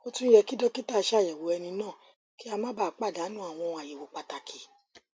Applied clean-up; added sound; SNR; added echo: none; none; none; none.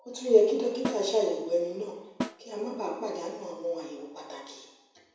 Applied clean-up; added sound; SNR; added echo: none; Snare drum; 11 dB; reverberation time 0.9 s.